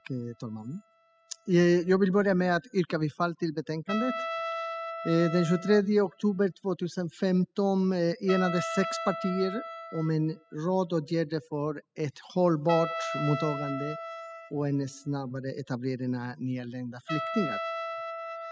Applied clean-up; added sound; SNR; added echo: classical method spectral subtraction.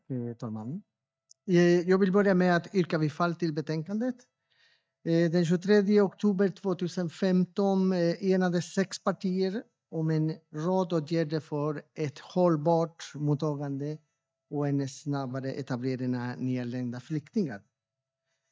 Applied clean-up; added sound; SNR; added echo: neural mask model DeepFilterNet 3.